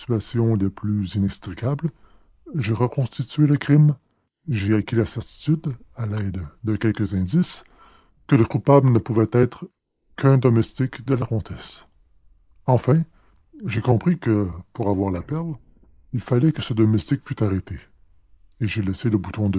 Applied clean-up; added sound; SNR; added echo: neural mask model Resemble Enhance denoiser.